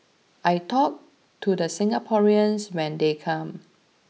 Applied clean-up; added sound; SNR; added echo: none; none; none; none.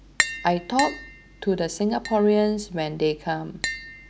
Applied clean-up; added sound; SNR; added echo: none; Tap; 8 dB; none.